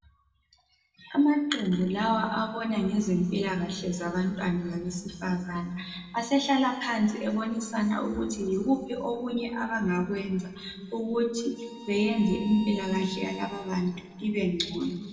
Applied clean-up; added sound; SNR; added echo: none; Bowed string instrument; 17 dB; reverberation time 1.8 s.